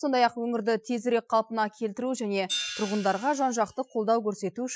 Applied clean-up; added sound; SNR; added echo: classical method Wiener filter.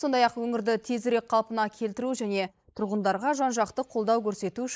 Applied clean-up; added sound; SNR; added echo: neural mask model Resemble Enhance denoiser.